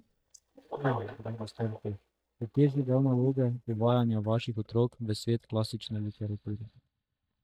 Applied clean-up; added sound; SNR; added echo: neural mask model DeepFilterNet 3.